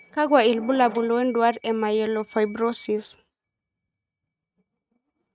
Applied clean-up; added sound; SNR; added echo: neural mask model RNNoise.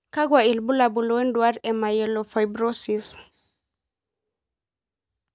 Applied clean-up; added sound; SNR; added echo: none; none; none; none.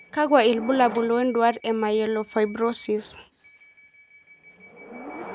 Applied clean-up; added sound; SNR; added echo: none; Subway, metro, underground / Door; 17 dB; none.